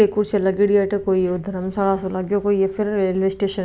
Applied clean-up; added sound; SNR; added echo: none; none; none; none.